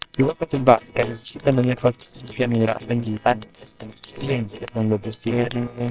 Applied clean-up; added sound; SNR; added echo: neural separator model SepFormer WHAMR!.